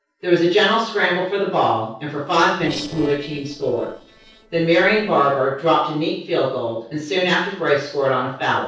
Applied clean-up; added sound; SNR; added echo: neural separator model SepFormer DNS4.